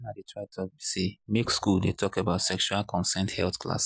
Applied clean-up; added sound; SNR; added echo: none; none; none; none.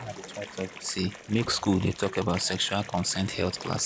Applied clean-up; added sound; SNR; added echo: none; Water; 14 dB; none.